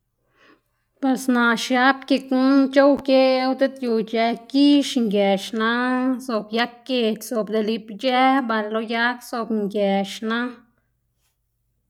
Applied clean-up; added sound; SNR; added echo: none; none; none; none.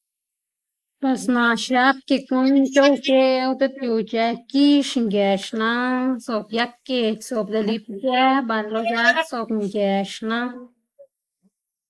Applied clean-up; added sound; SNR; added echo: neural mask model Resemble Enhance denoiser.